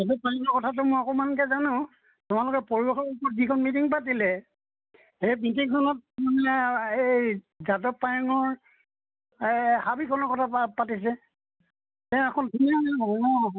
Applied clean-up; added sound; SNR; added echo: none; none; none; none.